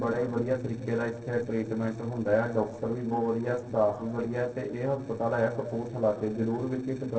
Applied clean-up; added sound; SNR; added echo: neural separator model SepFormer DNS4.